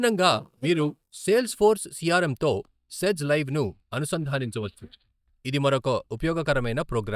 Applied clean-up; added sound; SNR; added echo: neural mask model DeepFilterNet 3.